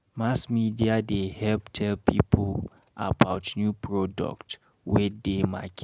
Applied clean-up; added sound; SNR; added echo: none; none; none; none.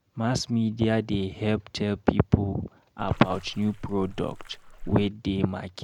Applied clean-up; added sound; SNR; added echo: none; Splash, splatter; 14 dB; none.